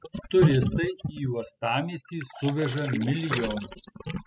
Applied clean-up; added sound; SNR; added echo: classical method spectral subtraction.